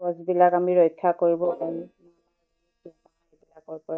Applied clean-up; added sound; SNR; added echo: neural mask model DeepFilterNet 3.